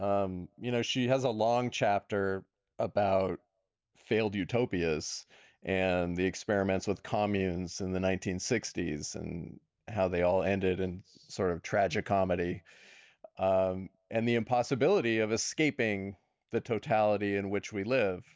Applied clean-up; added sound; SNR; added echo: none; none; none; none.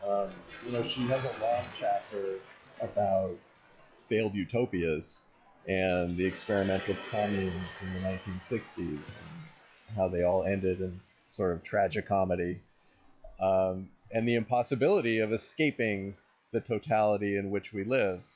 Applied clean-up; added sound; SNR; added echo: classical method log-MMSE.